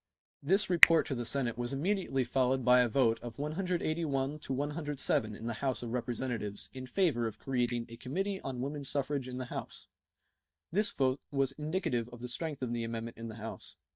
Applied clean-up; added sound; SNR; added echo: neural mask model DeepFilterNet 3.